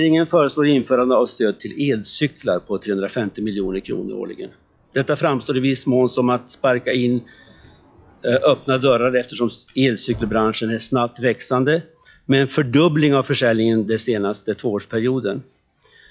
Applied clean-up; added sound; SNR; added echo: classical method log-MMSE.